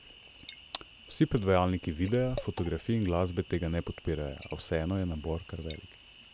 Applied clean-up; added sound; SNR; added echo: none; Cricket + Liquid; 16 dB; none.